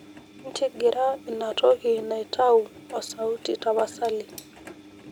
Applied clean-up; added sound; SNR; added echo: none; Engine; 20 dB; none.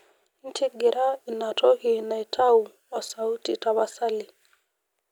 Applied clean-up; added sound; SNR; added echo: none; none; none; none.